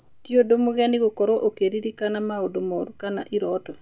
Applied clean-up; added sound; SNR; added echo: none; none; none; none.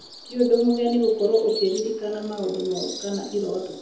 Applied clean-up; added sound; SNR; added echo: none; Bird vocalization, bird call, bird song; 16 dB; reverberation time 0.7 s.